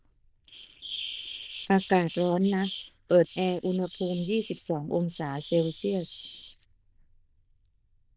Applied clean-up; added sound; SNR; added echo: neural diffusion model UNIVERSE++.